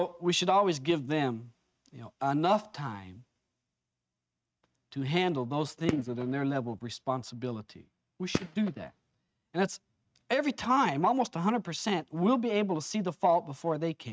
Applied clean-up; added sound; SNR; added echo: neural mask model RNNoise.